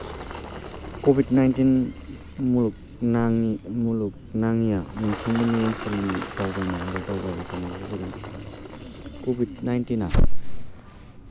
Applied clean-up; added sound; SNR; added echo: none; Engine; 15 dB; none.